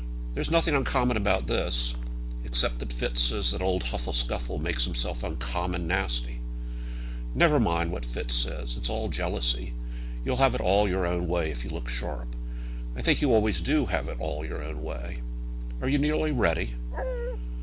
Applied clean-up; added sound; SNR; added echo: none; Dog; 6 dB; none.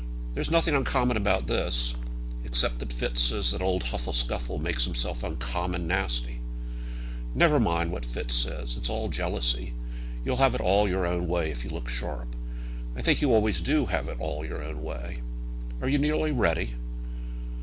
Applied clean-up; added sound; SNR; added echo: none; none; none; none.